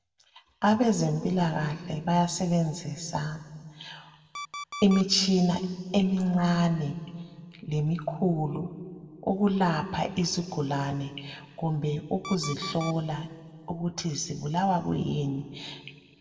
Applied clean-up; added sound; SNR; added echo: none; Alarm; 13 dB; reverberation time 1.4 s.